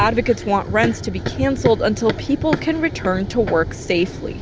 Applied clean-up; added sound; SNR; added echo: none; Run; 6 dB; none.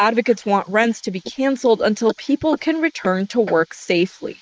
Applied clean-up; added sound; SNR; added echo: neural mask model Resemble Enhance denoiser.